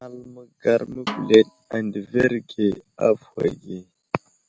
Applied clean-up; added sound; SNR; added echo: none; Snare drum; 13 dB; none.